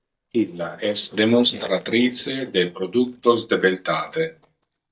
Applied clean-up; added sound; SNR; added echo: neural mask model DeepFilterNet 3.